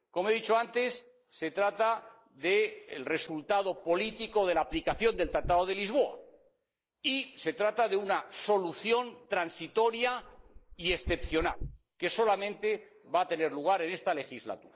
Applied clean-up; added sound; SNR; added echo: neural mask model Resemble Enhance denoiser.